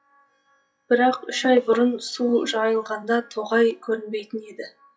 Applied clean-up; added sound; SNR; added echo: classical method WPE with log-MMSE.